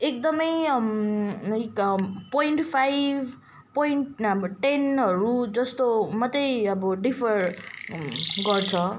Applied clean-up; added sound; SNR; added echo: none; Chirp, tweet; 9 dB; none.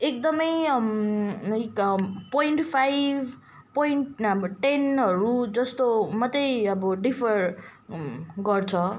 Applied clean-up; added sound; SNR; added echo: none; none; none; none.